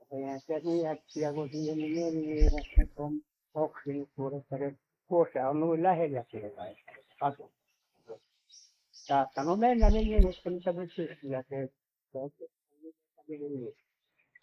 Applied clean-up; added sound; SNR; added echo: neural mask model Resemble Enhance denoiser.